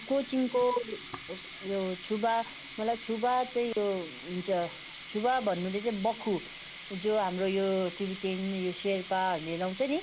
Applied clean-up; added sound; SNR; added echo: none; Sink (filling or washing); 14 dB; none.